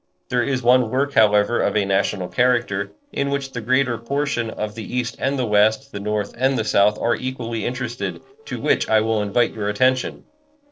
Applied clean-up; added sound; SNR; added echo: neural separator model SepFormer DNS4.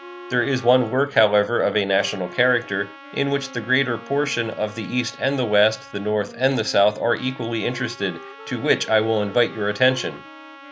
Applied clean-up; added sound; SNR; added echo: none; Wind instrument, woodwind instrument + Trumpet; 18 dB; none.